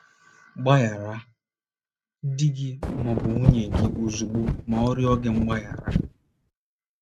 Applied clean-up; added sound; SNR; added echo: neural mask model RNNoise.